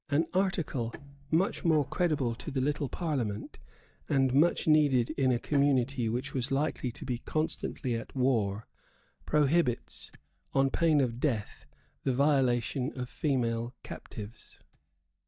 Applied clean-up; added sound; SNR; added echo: neural mask model DeepFilterNet 3.